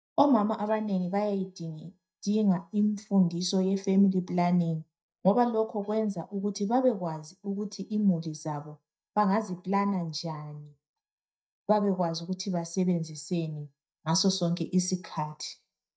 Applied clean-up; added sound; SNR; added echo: neural mask model DeepFilterNet 3.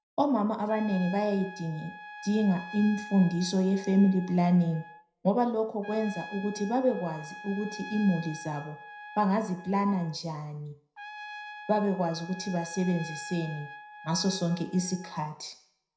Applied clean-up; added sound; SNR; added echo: none; Trumpet; 16 dB; reverberation time 0.5 s.